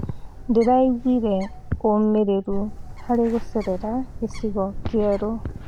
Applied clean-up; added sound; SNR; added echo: none; Bird; 11 dB; none.